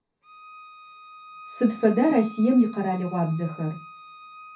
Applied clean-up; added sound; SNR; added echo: none; Bowed string instrument; 19 dB; reverberation time 0.3 s.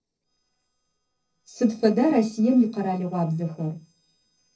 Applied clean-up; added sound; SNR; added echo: neural separator model SepFormer DNS4.